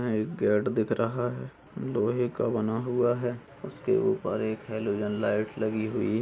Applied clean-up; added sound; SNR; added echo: none; none; none; none.